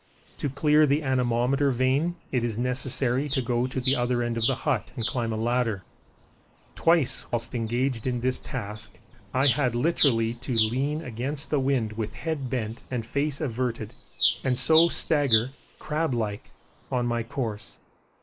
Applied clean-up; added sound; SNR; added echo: neural mask model Resemble Enhance denoiser.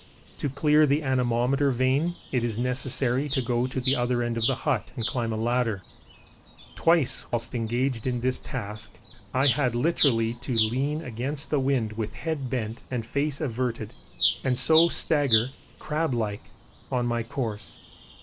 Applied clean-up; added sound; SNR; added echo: none; Bird vocalization, bird call, bird song; 11 dB; none.